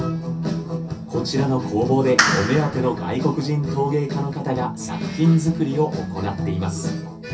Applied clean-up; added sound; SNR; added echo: none; Clapping; 2 dB; reverberation time 0.3 s.